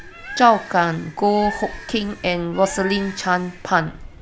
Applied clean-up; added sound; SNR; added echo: none; Bird; 15 dB; none.